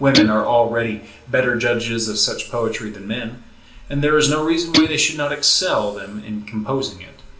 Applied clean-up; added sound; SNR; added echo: none; Guitar; 3 dB; reverberation time 1.2 s.